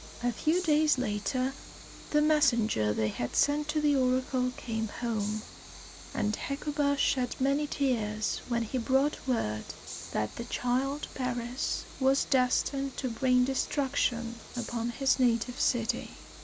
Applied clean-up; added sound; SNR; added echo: none; Train; 16 dB; none.